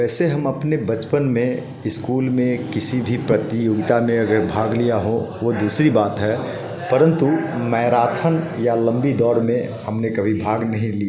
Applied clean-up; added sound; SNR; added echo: none; none; none; none.